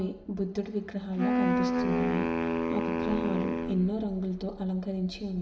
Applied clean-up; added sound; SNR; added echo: none; Wind instrument, woodwind instrument; -2 dB; reverberation time 0.8 s.